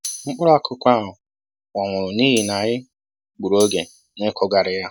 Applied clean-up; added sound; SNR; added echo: none; Tambourine; 13 dB; none.